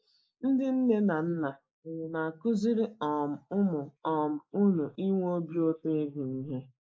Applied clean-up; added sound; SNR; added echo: neural mask model Resemble Enhance denoiser.